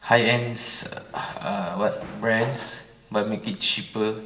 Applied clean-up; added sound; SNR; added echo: none; Drawer open or close; 18 dB; reverberation time 0.9 s.